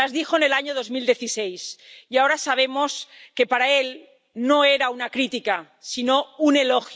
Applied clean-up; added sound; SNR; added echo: none; none; none; none.